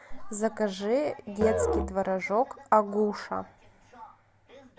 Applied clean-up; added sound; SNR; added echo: none; Musical instrument; 5 dB; none.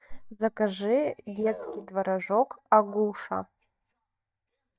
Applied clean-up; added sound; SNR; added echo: neural mask model DeepFilterNet 3.